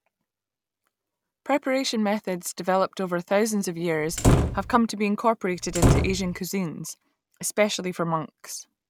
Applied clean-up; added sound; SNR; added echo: none; Slam; -4 dB; none.